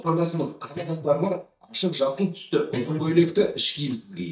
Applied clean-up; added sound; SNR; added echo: neural mask model DeepFilterNet 3.